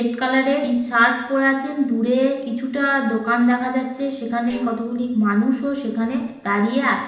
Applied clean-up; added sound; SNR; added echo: neural separator model SepFormer DNS4.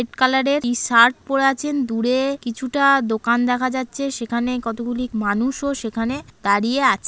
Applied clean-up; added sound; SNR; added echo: none; none; none; none.